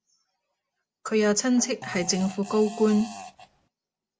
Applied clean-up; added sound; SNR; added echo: none; Fart; 14 dB; none.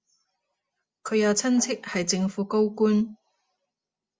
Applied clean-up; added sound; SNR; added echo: none; none; none; none.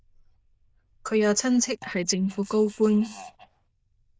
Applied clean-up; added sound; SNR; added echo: neural diffusion model UNIVERSE++.